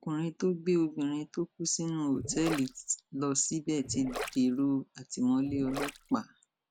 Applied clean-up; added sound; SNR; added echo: none; Gurgling; 10 dB; none.